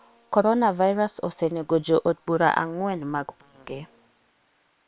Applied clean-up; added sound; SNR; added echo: neural separator model SepFormer WHAM!.